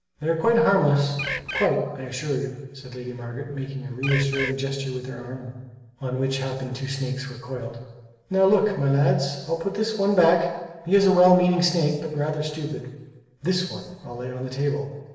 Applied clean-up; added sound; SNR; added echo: none; Bird; 5 dB; reverberation time 1.0 s.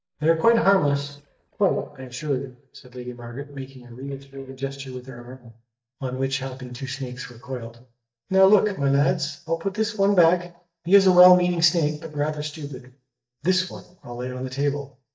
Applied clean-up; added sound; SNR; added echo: neural mask model DeepFilterNet 3.